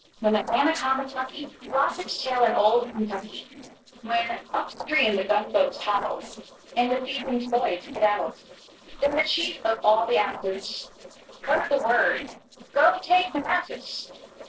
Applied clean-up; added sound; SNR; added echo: neural separator model SepFormer DNS4.